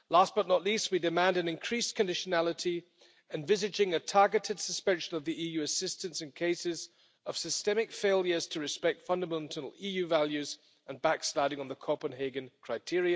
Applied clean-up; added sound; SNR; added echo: none; none; none; none.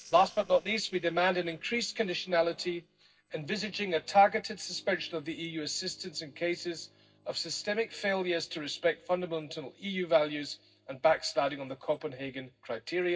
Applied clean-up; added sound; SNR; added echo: neural separator model SepFormer DNS4.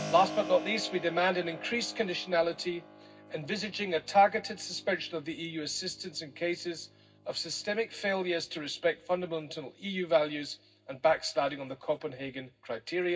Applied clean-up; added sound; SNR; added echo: none; Keyboard (musical); 16 dB; reverberation time 0.4 s.